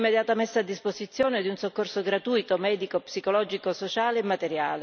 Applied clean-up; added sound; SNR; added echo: none; none; none; none.